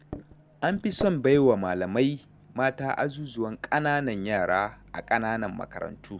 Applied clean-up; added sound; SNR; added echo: none; Microwave oven; 18 dB; none.